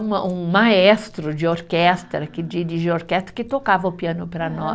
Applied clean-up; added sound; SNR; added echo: none; none; none; none.